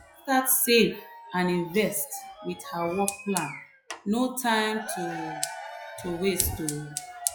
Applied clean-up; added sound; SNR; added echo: classical method log-MMSE.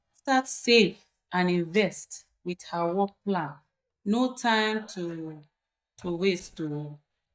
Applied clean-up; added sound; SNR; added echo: neural mask model DeepFilterNet 3.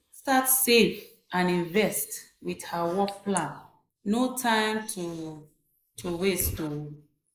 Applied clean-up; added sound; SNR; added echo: neural mask model Resemble Enhance denoiser.